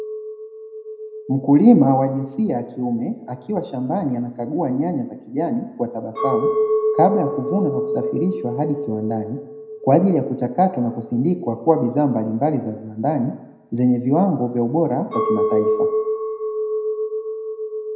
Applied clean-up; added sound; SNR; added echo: none; Chink, clink; 6 dB; reverberation time 0.8 s.